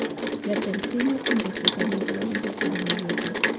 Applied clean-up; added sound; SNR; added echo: none; Rain; -3 dB; none.